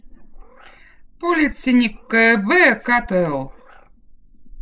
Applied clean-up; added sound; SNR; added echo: neural mask model Resemble Enhance denoiser.